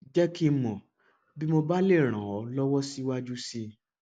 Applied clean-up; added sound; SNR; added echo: none; none; none; none.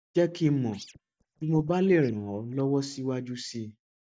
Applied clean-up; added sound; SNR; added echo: neural mask model DeepFilterNet 3.